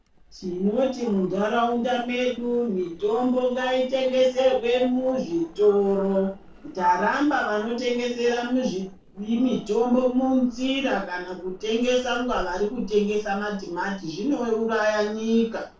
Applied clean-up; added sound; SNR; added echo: neural separator model SepFormer DNS4.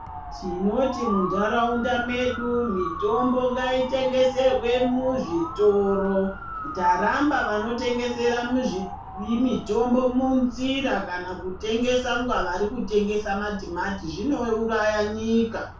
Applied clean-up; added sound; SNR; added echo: none; Motor vehicle (road) / Siren; 11 dB; reverberation time 0.3 s.